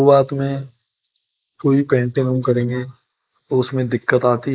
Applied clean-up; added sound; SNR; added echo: neural mask model Resemble Enhance denoiser.